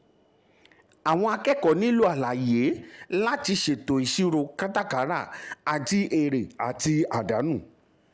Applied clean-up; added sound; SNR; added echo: none; none; none; none.